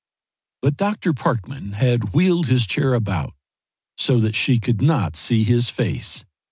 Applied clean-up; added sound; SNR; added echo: none; none; none; none.